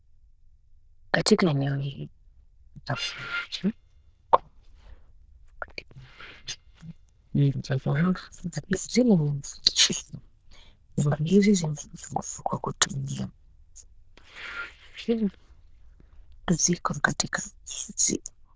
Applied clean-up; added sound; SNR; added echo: neural diffusion model UNIVERSE++.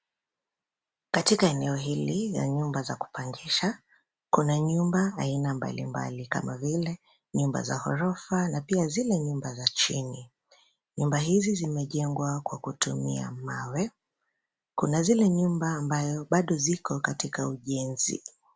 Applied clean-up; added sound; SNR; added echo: none; none; none; none.